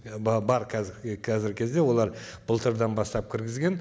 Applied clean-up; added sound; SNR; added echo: none; none; none; none.